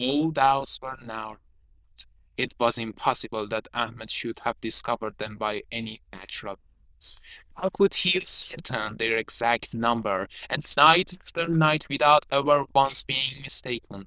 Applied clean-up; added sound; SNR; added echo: neural diffusion model UNIVERSE++.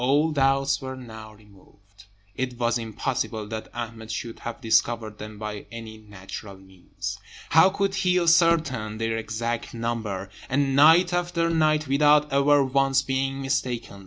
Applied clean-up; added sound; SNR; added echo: none; none; none; none.